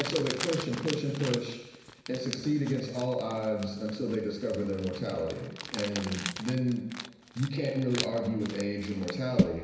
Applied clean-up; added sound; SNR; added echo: none; Crumpling, crinkling; 7 dB; reverberation time 1.0 s.